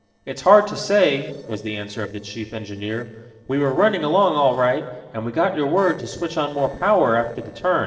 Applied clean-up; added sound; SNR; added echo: neural separator model SepFormer DNS4.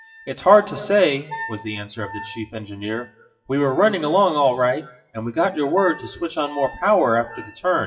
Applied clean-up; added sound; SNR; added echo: classical method WPE with log-MMSE.